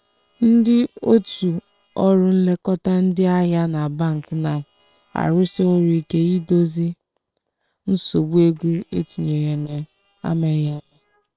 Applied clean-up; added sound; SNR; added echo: neural separator model SepFormer WHAM!.